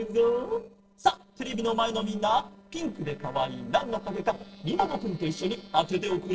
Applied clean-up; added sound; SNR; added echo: neural separator model SepFormer DNS4.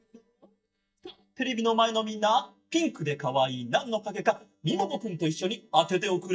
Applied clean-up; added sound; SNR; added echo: neural mask model DeepFilterNet 3.